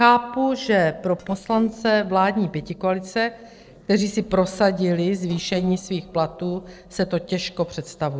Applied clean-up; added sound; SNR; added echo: neural separator model SepFormer DNS4.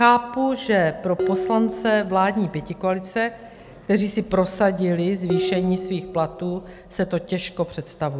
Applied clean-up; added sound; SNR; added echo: none; Dishes, pots, and pans; 10 dB; none.